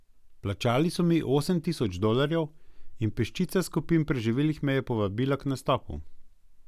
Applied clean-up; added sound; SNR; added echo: none; none; none; none.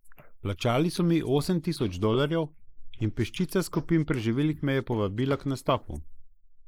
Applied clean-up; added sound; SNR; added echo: neural mask model Resemble Enhance denoiser.